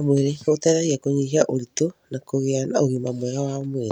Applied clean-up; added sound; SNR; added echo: none; none; none; none.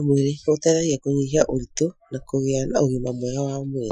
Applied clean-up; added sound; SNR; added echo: classical method Wiener filter.